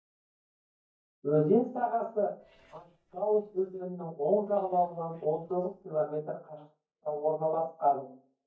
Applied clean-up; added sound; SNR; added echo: neural mask model DeepFilterNet 3.